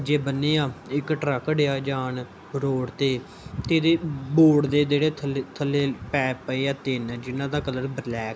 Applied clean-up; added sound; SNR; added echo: none; none; none; none.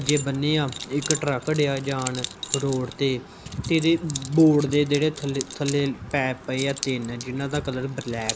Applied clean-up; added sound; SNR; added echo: none; Keys jangling; 12 dB; none.